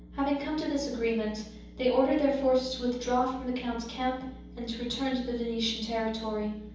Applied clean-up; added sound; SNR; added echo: none; none; none; reverberation time 0.9 s.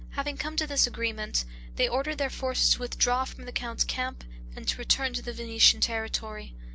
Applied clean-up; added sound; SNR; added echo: none; none; none; none.